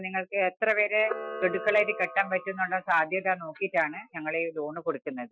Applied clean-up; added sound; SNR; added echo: classical method Wiener filter.